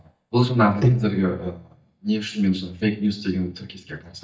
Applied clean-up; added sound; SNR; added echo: neural mask model DeepFilterNet 3.